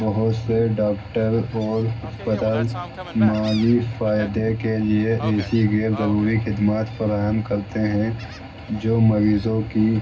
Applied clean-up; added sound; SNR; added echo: none; Gull, seagull; 18 dB; reverberation time 0.4 s.